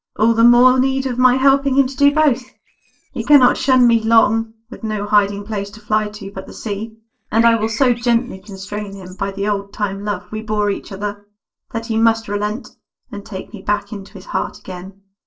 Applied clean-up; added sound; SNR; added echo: neural separator model SepFormer DNS4.